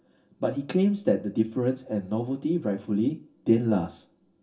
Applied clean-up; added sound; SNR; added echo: none; none; none; reverberation time 0.2 s.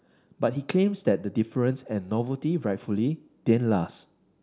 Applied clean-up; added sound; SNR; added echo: none; none; none; none.